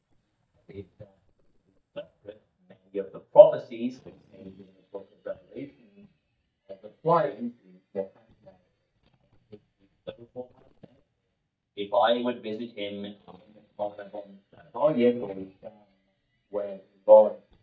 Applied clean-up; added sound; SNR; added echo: neural mask model DeepFilterNet 3.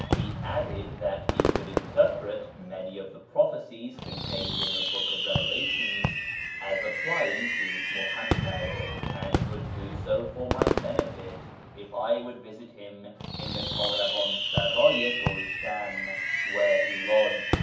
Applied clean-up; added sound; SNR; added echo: none; Fireworks; -1 dB; reverberation time 0.6 s.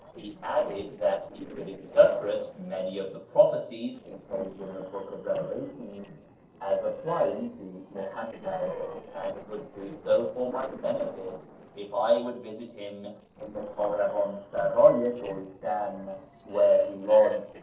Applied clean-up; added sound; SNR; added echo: neural separator model SepFormer DNS4.